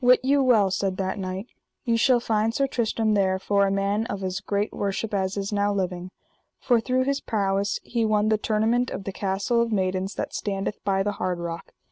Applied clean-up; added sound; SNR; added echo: none; none; none; none.